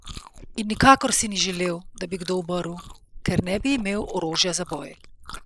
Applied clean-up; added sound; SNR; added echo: neural mask model Resemble Enhance denoiser.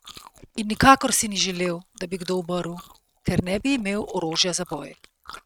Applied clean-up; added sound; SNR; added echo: neural mask model RNNoise.